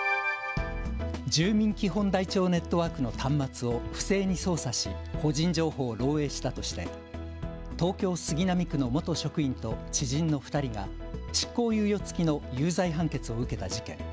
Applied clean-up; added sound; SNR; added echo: none; none; none; none.